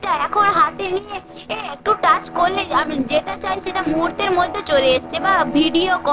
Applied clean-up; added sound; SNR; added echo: neural separator model SepFormer DNS4.